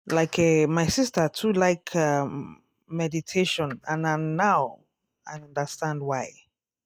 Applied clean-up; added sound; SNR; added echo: neural mask model DeepFilterNet 3.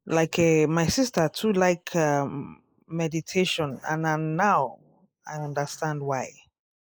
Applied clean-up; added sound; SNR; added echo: neural mask model Resemble Enhance denoiser.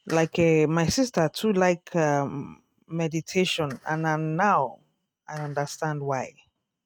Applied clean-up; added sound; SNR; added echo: neural mask model RNNoise.